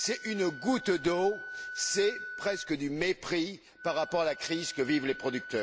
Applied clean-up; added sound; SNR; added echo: none; Wind instrument, woodwind instrument; 13 dB; none.